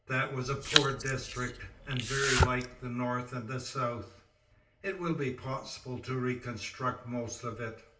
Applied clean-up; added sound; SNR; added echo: none; Domestic sounds, home sounds; -3 dB; reverberation time 0.2 s.